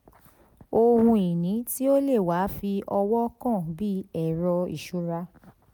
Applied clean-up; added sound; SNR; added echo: none; none; none; none.